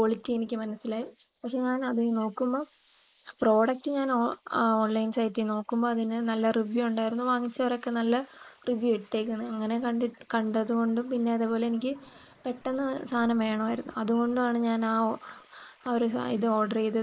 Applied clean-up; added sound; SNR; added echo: neural mask model Resemble Enhance denoiser.